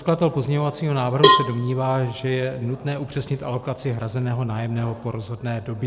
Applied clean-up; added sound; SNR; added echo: none; Cowbell; -1 dB; none.